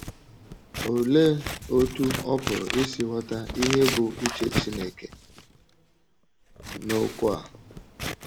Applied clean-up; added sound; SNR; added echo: none; Scissors; 7 dB; none.